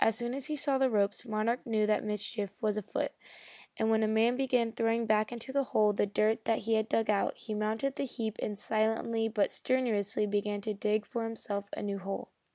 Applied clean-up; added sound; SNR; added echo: none; none; none; none.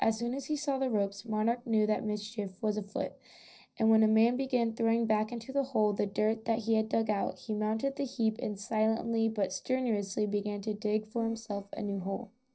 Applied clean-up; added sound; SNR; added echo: neural separator model SepFormer DNS4.